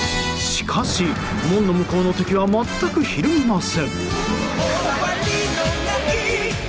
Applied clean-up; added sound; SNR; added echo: none; none; none; none.